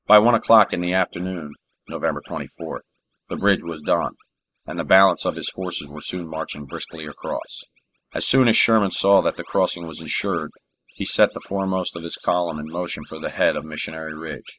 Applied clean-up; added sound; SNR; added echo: neural mask model Resemble Enhance denoiser.